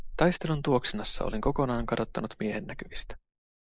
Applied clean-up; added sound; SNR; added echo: neural mask model Resemble Enhance denoiser.